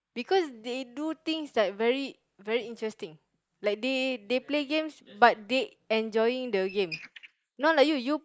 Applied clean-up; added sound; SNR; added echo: neural mask model Resemble Enhance denoiser.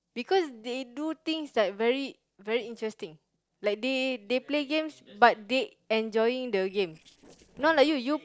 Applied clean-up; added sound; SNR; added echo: neural separator model SepFormer DNS4.